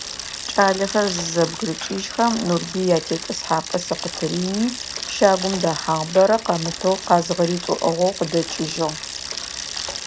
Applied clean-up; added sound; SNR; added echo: none; Bicycle; 9 dB; none.